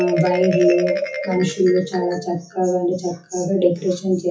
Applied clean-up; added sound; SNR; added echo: classical method WPE with log-MMSE.